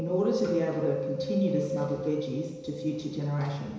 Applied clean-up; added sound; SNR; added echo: none; Wind; 5 dB; reverberation time 1.0 s.